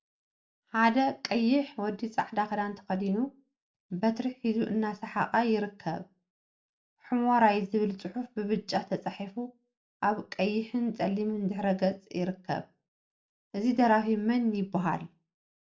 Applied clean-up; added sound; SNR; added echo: none; none; none; reverberation time 0.3 s.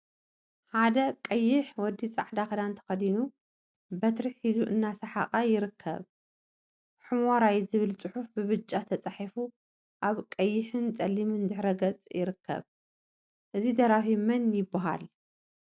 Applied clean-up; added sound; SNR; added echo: none; none; none; none.